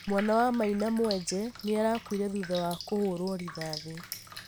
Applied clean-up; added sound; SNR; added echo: none; Drip; 14 dB; none.